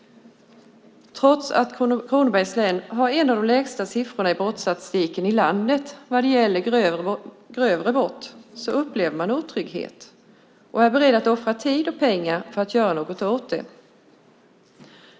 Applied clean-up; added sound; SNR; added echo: none; none; none; none.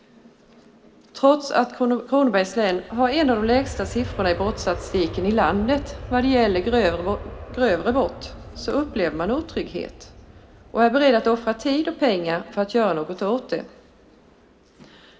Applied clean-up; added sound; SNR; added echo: none; Aircraft; 15 dB; reverberation time 1.1 s.